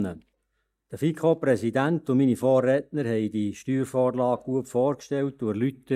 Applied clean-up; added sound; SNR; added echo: neural mask model DeepFilterNet 3.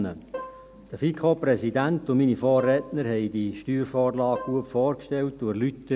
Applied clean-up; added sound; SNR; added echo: none; Plucked string instrument; 17 dB; none.